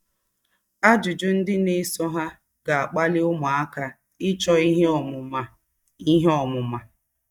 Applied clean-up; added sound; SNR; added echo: neural mask model DeepFilterNet 3.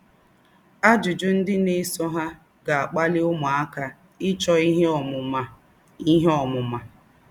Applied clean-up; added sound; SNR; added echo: none; none; none; none.